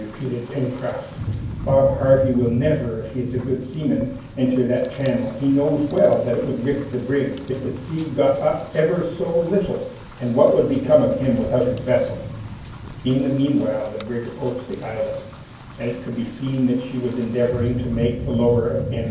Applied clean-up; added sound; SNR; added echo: none; Rain; 11 dB; reverberation time 0.9 s.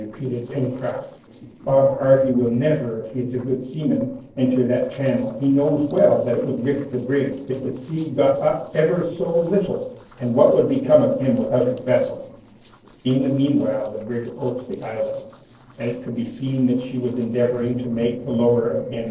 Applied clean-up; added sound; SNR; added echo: neural separator model SepFormer DNS4.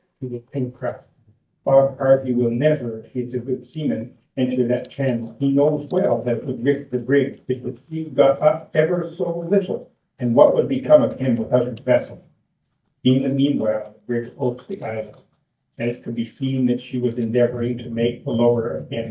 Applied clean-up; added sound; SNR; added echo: neural mask model DeepFilterNet 3.